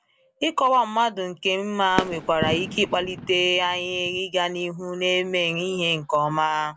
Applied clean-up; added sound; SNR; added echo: none; Fireworks; 8 dB; none.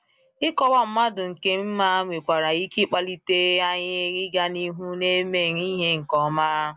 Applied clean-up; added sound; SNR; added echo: none; none; none; none.